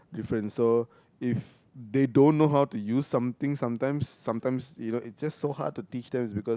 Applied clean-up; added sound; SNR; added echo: none; none; none; none.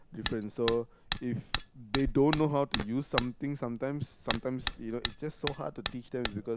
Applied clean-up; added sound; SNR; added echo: none; Hammer; -5 dB; none.